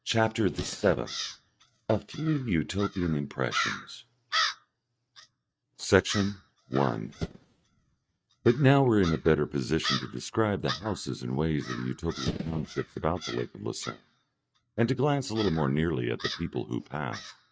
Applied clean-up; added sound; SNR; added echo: neural mask model RNNoise.